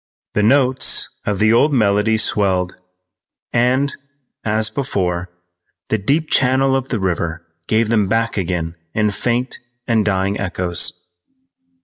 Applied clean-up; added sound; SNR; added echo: none; none; none; none.